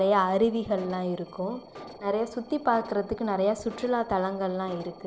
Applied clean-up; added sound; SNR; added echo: none; Alarm; 19 dB; none.